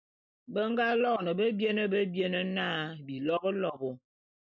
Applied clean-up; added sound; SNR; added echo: none; none; none; none.